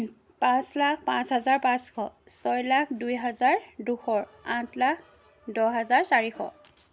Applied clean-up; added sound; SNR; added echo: none; none; none; none.